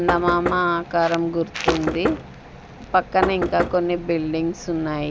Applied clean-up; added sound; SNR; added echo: none; Knock; 6 dB; none.